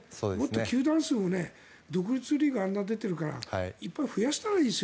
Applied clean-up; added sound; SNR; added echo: none; none; none; none.